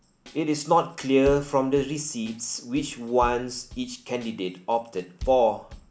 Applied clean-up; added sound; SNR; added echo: none; Drum kit; 18 dB; none.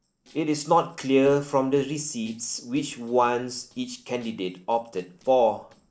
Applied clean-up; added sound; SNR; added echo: neural separator model SepFormer DNS4.